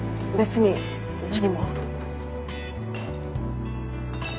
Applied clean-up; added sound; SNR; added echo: none; Chink, clink; 18 dB; none.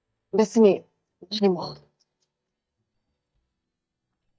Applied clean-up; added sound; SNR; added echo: neural mask model DeepFilterNet 3.